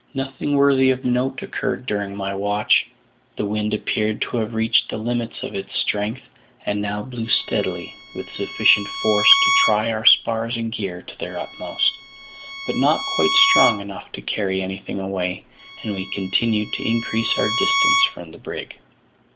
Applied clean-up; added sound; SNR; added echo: none; Bowed string instrument; 3 dB; none.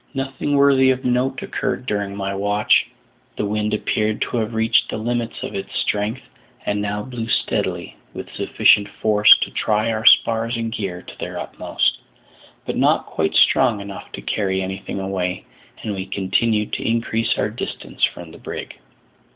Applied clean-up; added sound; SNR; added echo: none; none; none; none.